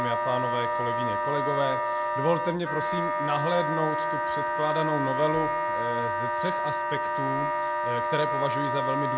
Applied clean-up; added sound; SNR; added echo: none; Wind instrument, woodwind instrument; -3 dB; none.